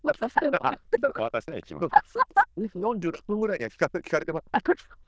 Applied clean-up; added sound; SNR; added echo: neural diffusion model UNIVERSE++.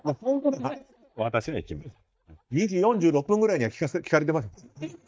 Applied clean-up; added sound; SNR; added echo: neural mask model DeepFilterNet 3.